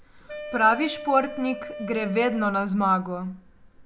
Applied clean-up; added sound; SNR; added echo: none; Wind instrument, woodwind instrument; 13 dB; none.